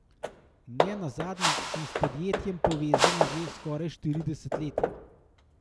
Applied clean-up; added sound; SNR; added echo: none; Whoosh, swoosh, swish + Hammer / Wood; -3 dB; none.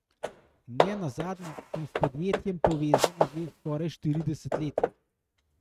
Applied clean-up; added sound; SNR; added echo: neural mask model RNNoise.